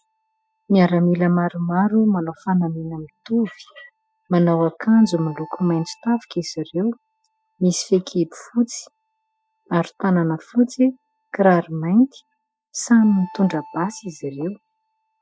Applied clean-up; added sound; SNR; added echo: classical method spectral subtraction.